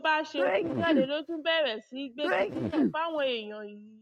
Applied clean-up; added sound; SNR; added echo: neural mask model RNNoise.